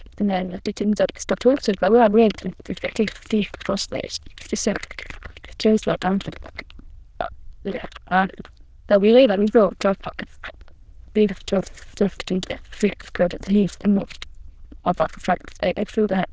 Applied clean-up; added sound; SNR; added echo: neural diffusion model UNIVERSE++.